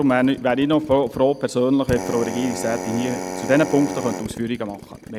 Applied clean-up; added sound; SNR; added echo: none; Drill; 10 dB; none.